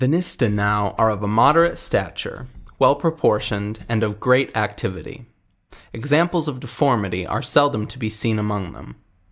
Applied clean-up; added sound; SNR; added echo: neural mask model DeepFilterNet 3.